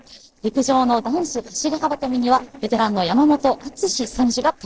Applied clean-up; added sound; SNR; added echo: neural separator model SepFormer DNS4.